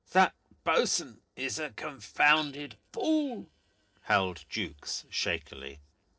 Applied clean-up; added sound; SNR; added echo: neural separator model SepFormer DNS4.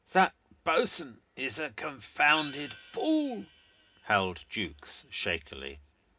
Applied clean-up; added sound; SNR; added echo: none; Crash cymbal / Hi-hat; 18 dB; reverberation time 0.3 s.